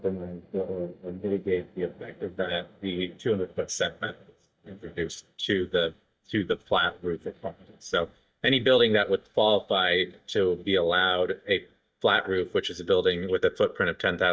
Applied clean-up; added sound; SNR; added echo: neural mask model DeepFilterNet 3.